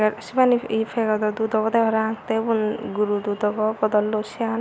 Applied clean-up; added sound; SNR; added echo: none; none; none; none.